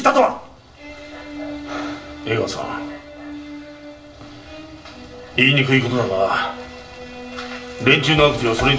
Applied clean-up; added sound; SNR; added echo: none; none; none; reverberation time 0.4 s.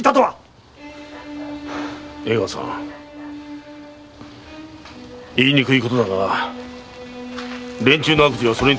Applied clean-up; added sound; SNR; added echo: none; none; none; none.